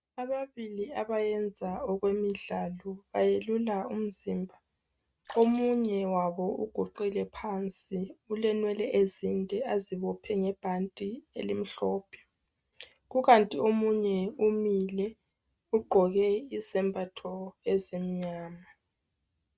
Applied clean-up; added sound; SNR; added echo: neural mask model RNNoise.